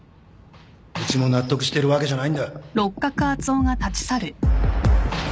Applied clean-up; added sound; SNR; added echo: none; none; none; none.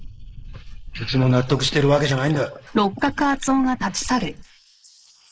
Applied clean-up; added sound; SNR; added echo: neural mask model Resemble Enhance denoiser.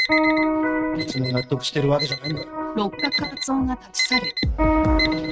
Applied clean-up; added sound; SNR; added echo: neural mask model RNNoise.